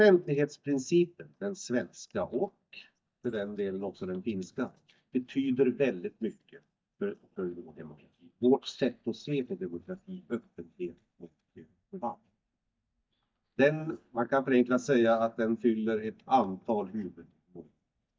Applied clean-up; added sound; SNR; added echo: neural mask model DeepFilterNet 3.